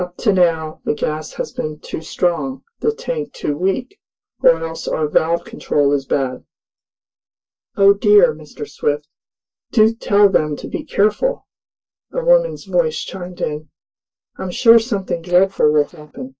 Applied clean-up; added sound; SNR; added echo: neural mask model DeepFilterNet 3.